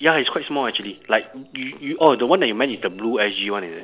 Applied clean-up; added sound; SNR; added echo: neural separator model SepFormer DNS4.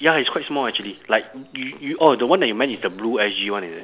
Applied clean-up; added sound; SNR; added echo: none; none; none; none.